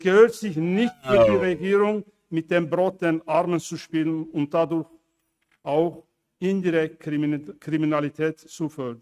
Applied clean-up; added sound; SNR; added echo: neural mask model RNNoise.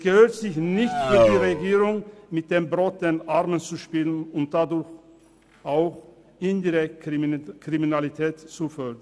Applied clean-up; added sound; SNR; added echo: none; Race car, auto racing; -1 dB; none.